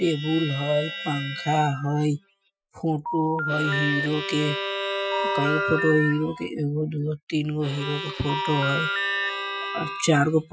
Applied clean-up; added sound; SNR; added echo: classical method Wiener filter.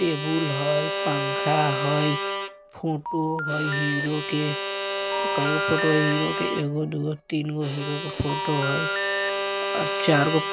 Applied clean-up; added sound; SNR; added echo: none; Telephone + Bowed string instrument; 2 dB; none.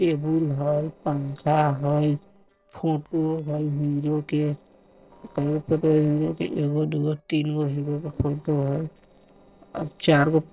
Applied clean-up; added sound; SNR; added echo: neural separator model SepFormer DNS4.